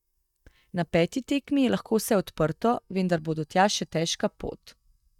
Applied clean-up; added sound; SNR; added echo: neural mask model DeepFilterNet 3.